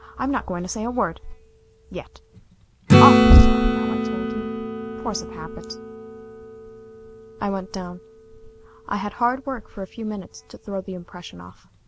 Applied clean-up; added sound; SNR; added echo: none; Acoustic guitar / Strum; 0 dB; none.